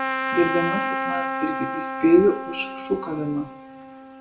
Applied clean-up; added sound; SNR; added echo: none; Trumpet; 4 dB; reverberation time 0.3 s.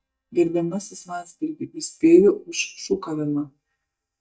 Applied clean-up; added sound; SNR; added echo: neural mask model DeepFilterNet 3.